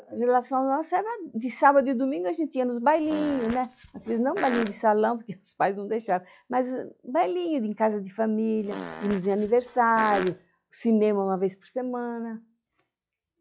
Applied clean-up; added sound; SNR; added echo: classical method log-MMSE.